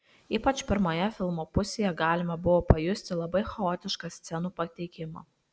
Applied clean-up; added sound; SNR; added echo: none; none; none; none.